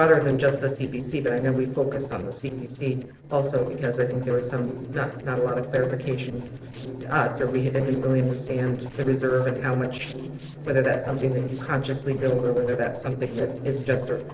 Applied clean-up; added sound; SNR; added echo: neural separator model SepFormer DNS4.